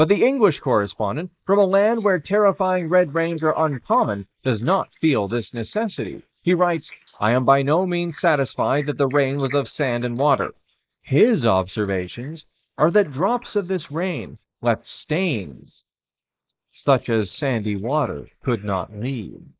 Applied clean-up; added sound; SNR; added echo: neural mask model Resemble Enhance denoiser.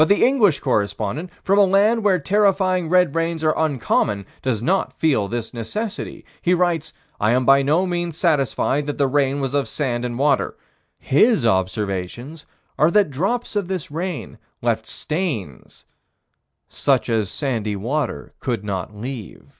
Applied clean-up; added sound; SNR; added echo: none; none; none; none.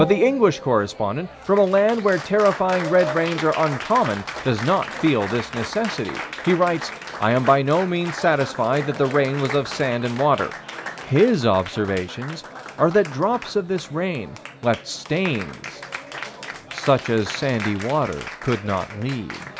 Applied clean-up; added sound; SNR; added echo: none; Applause; 12 dB; none.